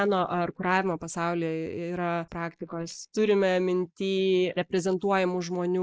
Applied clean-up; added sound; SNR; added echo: neural mask model Resemble Enhance denoiser.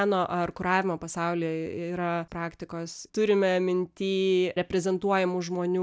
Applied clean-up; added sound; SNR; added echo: none; none; none; none.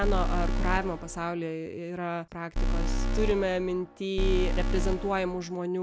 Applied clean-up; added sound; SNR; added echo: none; Alarm; -3 dB; none.